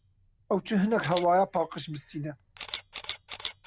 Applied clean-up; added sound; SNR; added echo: none; Camera; 14 dB; none.